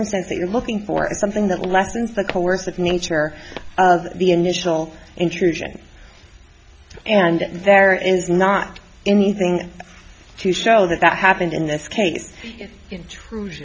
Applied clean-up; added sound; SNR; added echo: none; Walk, footsteps; 16 dB; none.